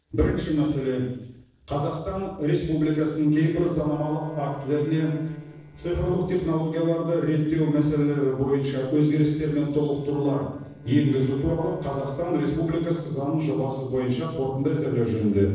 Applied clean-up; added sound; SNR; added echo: neural separator model SepFormer DNS4.